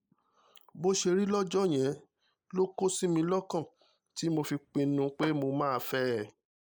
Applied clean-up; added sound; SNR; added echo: neural mask model Resemble Enhance denoiser.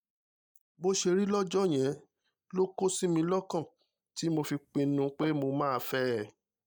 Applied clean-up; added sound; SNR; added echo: neural mask model DeepFilterNet 3.